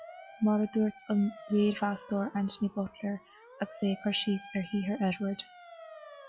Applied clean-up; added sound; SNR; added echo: classical method log-MMSE.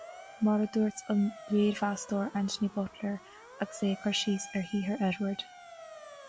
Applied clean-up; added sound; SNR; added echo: none; Motor vehicle (road) / Siren; 18 dB; none.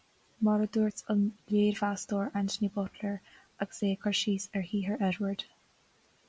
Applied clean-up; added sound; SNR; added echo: none; none; none; none.